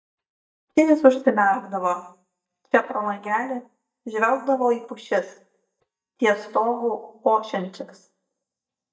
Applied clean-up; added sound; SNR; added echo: neural mask model DeepFilterNet 3.